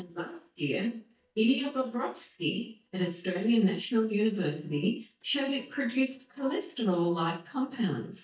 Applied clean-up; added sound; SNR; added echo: neural mask model DeepFilterNet 3.